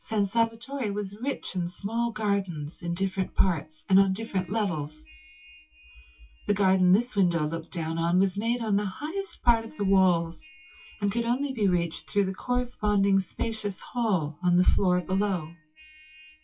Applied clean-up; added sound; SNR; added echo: classical method WPE with log-MMSE.